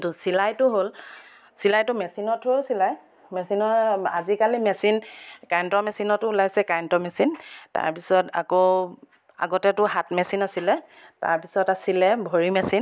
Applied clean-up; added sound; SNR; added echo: none; none; none; none.